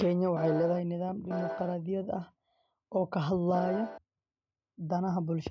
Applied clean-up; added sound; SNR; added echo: none; Piano; 5 dB; none.